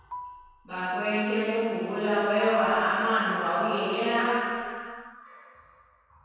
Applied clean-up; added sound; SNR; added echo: none; Marimba, xylophone; 18 dB; reverberation time 2.1 s.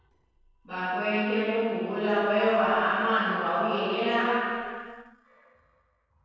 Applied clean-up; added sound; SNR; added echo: neural separator model SepFormer DNS4.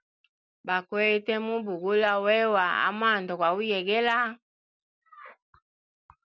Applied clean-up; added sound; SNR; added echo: none; none; none; none.